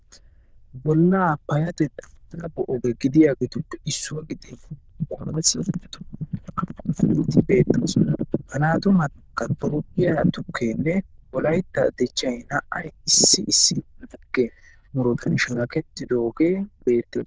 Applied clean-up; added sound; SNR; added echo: neural diffusion model UNIVERSE++.